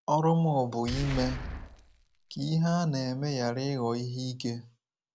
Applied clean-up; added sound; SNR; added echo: none; Boom; 11 dB; none.